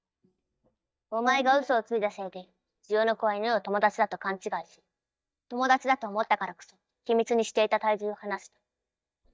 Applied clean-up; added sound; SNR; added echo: neural mask model DeepFilterNet 3.